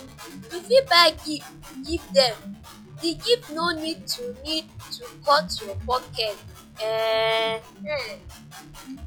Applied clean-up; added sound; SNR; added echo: classical method log-MMSE.